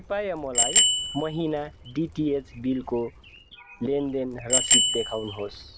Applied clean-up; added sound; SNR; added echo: none; Bicycle bell; -3 dB; none.